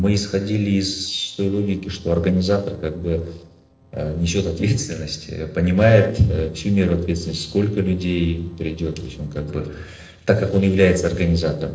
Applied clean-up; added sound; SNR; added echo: neural separator model SepFormer DNS4.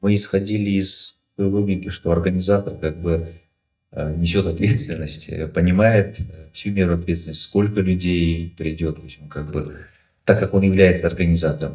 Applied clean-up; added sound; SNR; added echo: neural mask model DeepFilterNet 3.